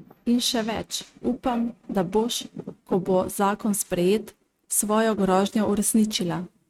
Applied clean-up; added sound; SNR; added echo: neural mask model RNNoise.